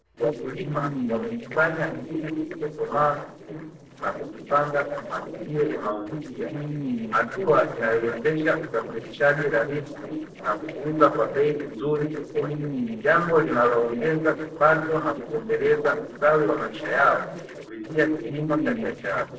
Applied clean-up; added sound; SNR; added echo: neural separator model SepFormer DNS4.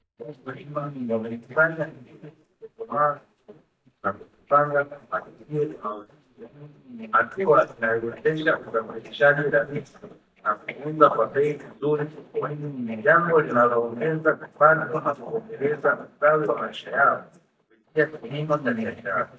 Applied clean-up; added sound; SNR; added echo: neural mask model DeepFilterNet 3.